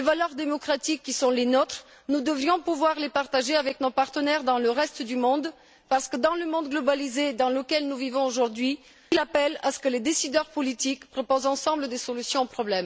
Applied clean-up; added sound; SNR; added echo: none; none; none; none.